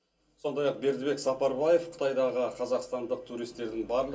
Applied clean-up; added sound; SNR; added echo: none; none; none; reverberation time 0.2 s.